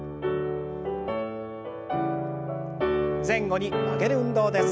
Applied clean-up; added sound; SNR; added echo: none; none; none; none.